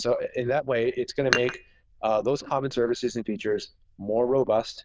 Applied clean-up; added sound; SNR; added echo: neural diffusion model UNIVERSE++.